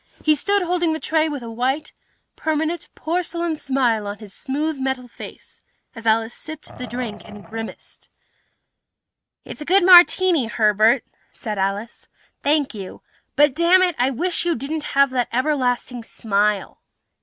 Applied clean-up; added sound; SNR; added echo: neural mask model RNNoise.